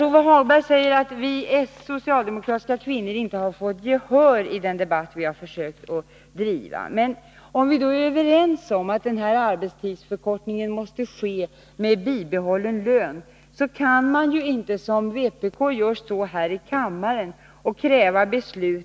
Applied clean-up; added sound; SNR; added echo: none; none; none; none.